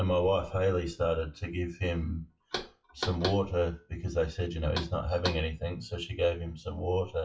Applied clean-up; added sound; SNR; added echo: classical method WPE with log-MMSE.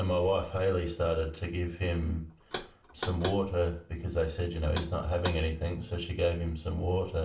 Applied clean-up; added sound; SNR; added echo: none; Knock; 11 dB; reverberation time 0.3 s.